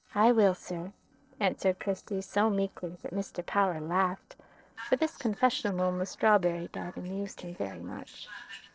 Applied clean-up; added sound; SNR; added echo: neural separator model SepFormer DNS4.